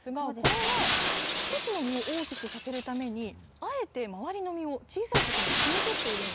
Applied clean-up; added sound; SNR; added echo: none; Shatter; -2 dB; none.